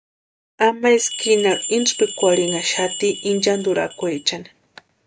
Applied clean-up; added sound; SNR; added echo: none; Bell; 9 dB; none.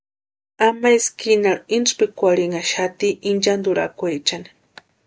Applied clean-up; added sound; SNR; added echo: none; none; none; none.